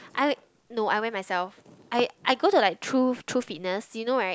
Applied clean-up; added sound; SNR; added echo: none; none; none; none.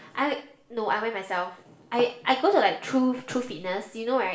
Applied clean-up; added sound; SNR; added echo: none; none; none; reverberation time 0.5 s.